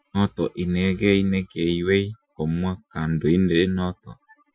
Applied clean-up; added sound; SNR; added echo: classical method Wiener filter.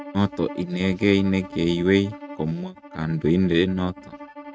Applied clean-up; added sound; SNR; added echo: neural mask model RNNoise.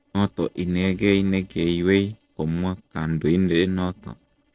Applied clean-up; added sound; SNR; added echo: neural separator model SepFormer DNS4.